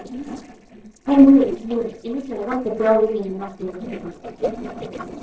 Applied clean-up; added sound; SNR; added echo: neural separator model SepFormer DNS4.